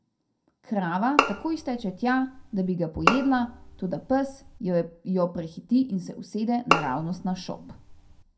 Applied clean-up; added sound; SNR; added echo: none; Bowed string instrument; 2 dB; reverberation time 0.2 s.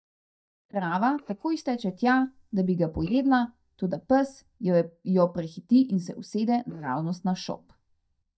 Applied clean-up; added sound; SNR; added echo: neural mask model DeepFilterNet 3.